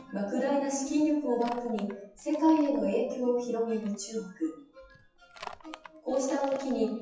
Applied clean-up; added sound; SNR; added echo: classical method WPE with log-MMSE.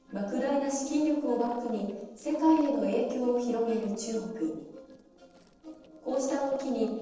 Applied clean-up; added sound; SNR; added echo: neural separator model SepFormer DNS4.